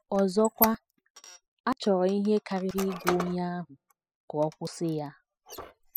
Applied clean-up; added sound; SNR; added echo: classical method spectral subtraction.